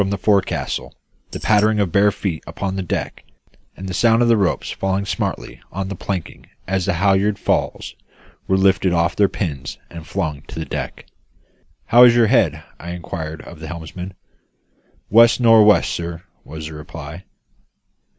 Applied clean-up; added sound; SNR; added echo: none; Tambourine; 14 dB; none.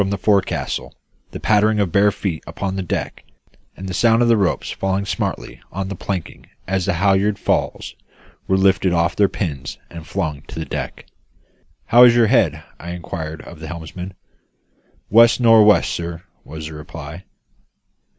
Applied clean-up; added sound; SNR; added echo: none; none; none; none.